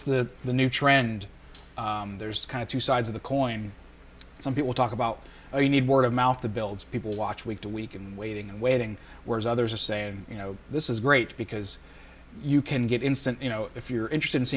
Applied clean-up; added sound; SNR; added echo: none; Tambourine; 15 dB; none.